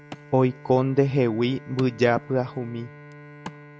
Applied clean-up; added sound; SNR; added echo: none; Bowed string instrument + Wood; 18 dB; none.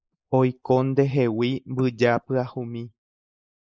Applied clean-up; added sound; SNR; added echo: neural mask model Resemble Enhance denoiser.